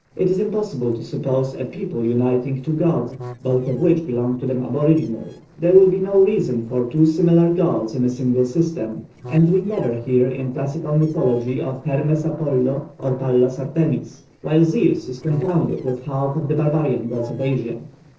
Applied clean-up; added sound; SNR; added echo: neural separator model SepFormer DNS4.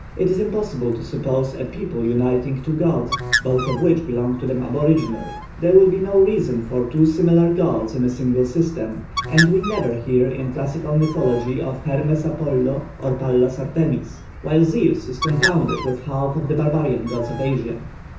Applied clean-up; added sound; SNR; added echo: none; Bird; 11 dB; reverberation time 0.6 s.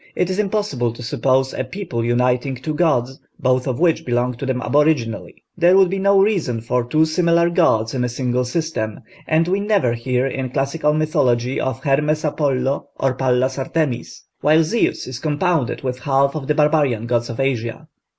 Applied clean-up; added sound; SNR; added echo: none; none; none; none.